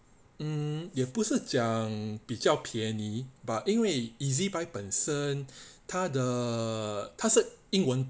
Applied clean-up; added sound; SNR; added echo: none; none; none; none.